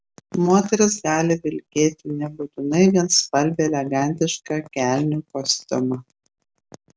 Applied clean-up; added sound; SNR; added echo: none; none; none; none.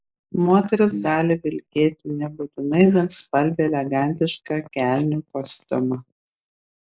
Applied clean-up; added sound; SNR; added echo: neural mask model Resemble Enhance denoiser.